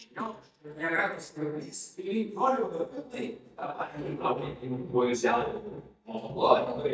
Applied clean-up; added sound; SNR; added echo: neural mask model DeepFilterNet 3.